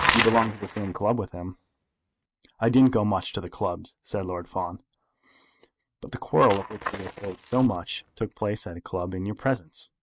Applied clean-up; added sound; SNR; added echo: neural mask model RNNoise.